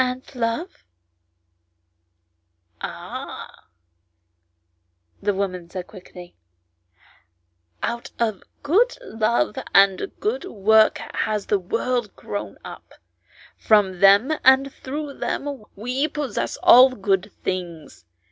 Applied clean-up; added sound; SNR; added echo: none; none; none; none.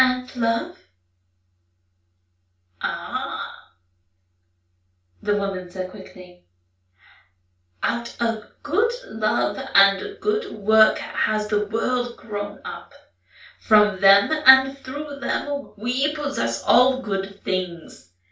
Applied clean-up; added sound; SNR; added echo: none; none; none; reverberation time 0.3 s.